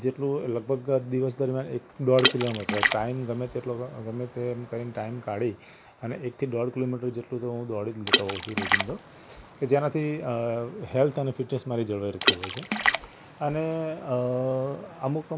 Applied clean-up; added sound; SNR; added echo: none; Water / Splash, splatter; 2 dB; none.